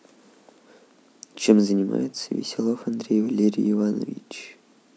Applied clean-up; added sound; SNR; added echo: none; none; none; none.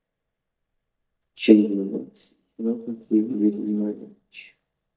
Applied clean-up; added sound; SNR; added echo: neural mask model DeepFilterNet 3.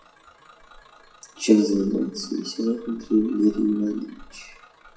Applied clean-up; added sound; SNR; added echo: classical method WPE with log-MMSE.